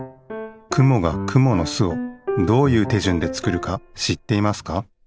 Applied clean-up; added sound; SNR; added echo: none; none; none; none.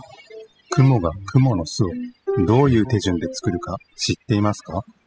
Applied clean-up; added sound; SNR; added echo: classical method spectral subtraction.